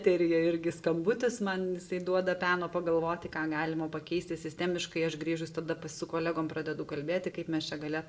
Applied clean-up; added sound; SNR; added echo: none; none; none; reverberation time 0.3 s.